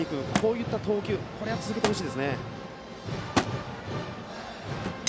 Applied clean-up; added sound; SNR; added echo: none; Thump, thud; 5 dB; none.